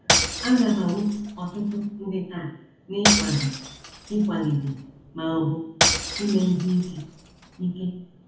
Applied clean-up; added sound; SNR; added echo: none; Shatter / Crushing; 2 dB; reverberation time 0.7 s.